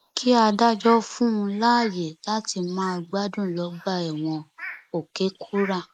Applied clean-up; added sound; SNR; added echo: neural mask model Resemble Enhance denoiser.